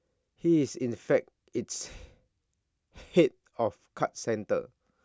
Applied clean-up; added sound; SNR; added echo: none; none; none; none.